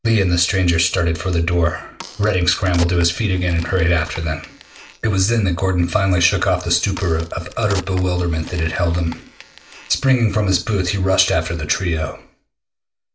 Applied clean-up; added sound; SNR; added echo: none; Crack; 18 dB; reverberation time 0.4 s.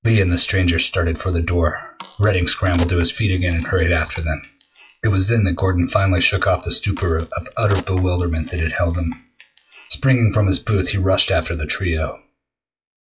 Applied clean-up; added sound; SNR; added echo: classical method WPE with log-MMSE.